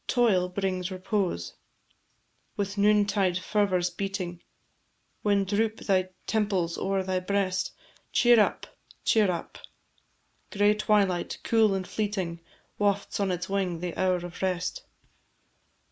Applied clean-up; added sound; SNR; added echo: none; none; none; none.